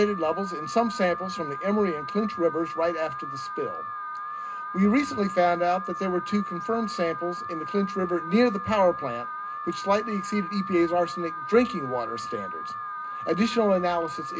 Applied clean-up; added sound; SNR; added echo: none; Alarm; 8 dB; reverberation time 0.2 s.